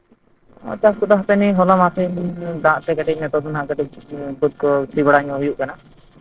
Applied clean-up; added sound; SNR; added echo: neural separator model SepFormer DNS4.